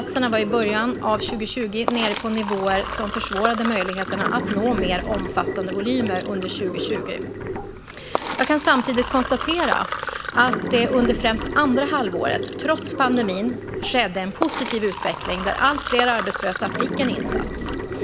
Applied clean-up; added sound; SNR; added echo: none; Sink (filling or washing); 5 dB; none.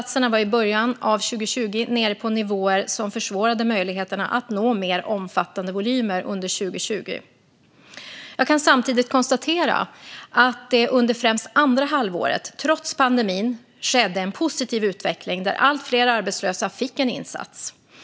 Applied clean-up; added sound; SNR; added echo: none; none; none; none.